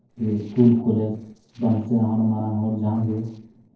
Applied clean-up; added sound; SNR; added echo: neural separator model SepFormer DNS4.